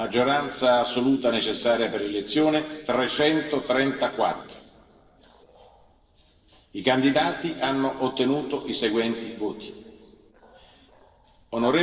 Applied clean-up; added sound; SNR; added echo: neural separator model SepFormer DNS4.